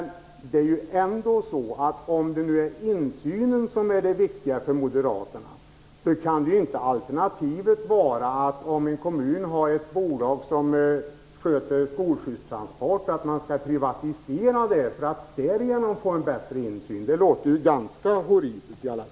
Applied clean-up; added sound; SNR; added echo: none; none; none; none.